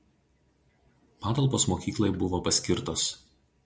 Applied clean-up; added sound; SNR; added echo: none; none; none; none.